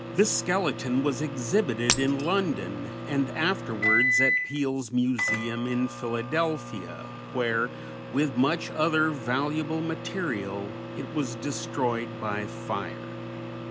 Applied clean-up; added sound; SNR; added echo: none; Shatter + Microwave oven; 4 dB; none.